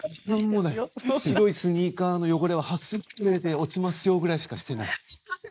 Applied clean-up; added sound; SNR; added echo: neural mask model Resemble Enhance denoiser.